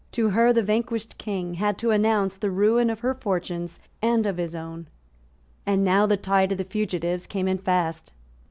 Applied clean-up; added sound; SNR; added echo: none; none; none; none.